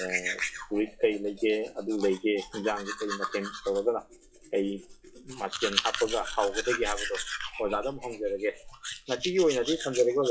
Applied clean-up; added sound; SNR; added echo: classical method WPE with log-MMSE.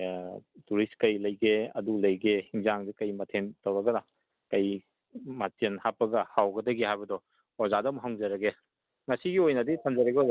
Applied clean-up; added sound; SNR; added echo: none; none; none; none.